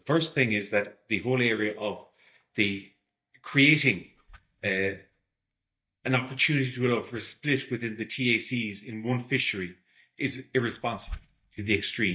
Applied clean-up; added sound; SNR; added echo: neural mask model DeepFilterNet 3.